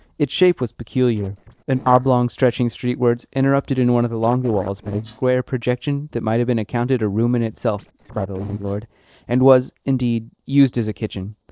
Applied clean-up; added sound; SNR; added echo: neural separator model SepFormer DNS4.